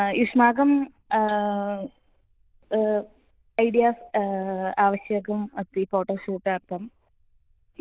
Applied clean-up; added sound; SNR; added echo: neural diffusion model UNIVERSE++.